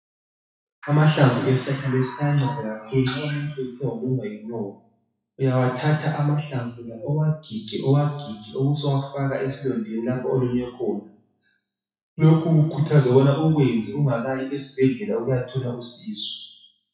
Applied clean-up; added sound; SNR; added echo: classical method WPE with log-MMSE.